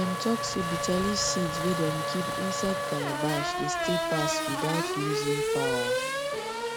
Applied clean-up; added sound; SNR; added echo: none; Race car, auto racing / Accelerating, revving, vroom; -1 dB; none.